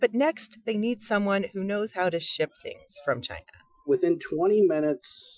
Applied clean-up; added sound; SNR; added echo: classical method Wiener filter.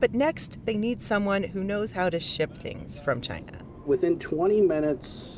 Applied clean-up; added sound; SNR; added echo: none; Subway, metro, underground; 15 dB; none.